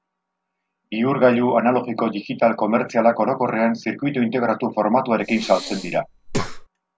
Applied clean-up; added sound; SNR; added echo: none; Breathing; 9 dB; none.